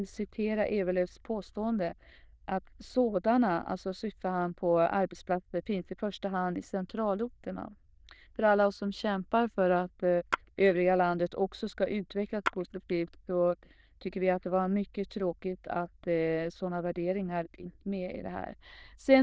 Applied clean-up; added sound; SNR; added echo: neural diffusion model UNIVERSE++.